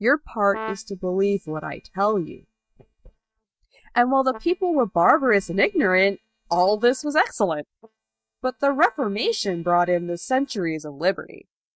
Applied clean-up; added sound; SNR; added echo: neural mask model DeepFilterNet 3.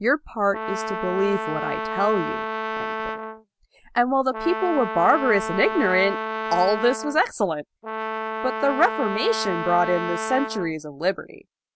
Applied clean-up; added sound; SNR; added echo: none; Brass instrument; 5 dB; none.